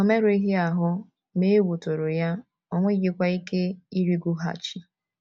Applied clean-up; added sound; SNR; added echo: none; none; none; none.